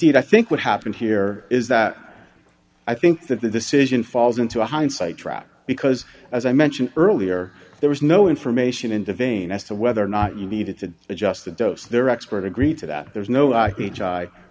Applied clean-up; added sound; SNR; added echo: none; none; none; none.